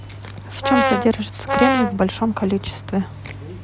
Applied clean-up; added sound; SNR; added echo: none; Brass instrument; 0 dB; none.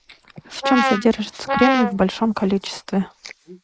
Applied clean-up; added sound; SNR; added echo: neural mask model Resemble Enhance denoiser.